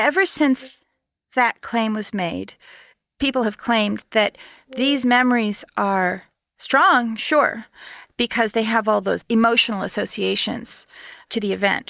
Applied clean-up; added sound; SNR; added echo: neural mask model DeepFilterNet 3.